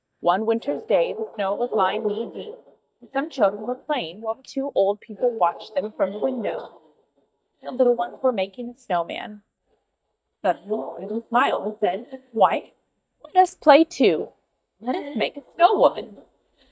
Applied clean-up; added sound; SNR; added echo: neural mask model DeepFilterNet 3.